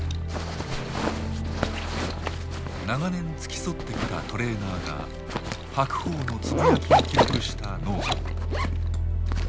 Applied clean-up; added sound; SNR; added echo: none; Zipper (clothing); 1 dB; none.